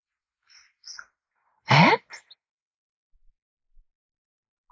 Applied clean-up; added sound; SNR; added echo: neural mask model Resemble Enhance denoiser.